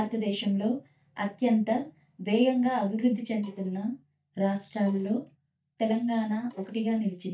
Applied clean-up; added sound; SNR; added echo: neural mask model DeepFilterNet 3.